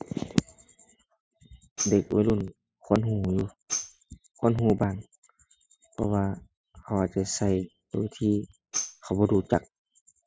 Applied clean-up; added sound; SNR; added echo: classical method spectral subtraction.